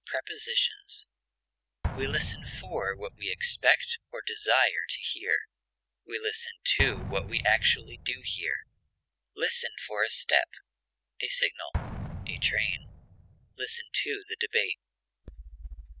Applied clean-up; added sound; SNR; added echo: none; Explosion; 11 dB; none.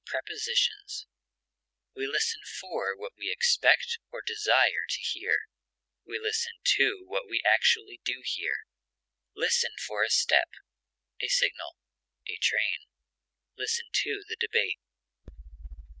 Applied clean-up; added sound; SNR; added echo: none; none; none; none.